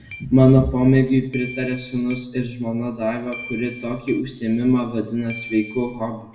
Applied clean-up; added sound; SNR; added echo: none; Keyboard (musical); 17 dB; reverberation time 0.7 s.